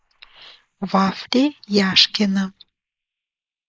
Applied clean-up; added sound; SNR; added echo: neural mask model Resemble Enhance denoiser.